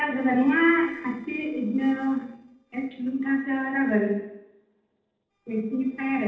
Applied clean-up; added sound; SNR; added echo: neural separator model SepFormer DNS4.